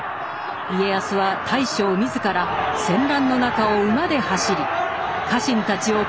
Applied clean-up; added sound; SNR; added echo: none; none; none; none.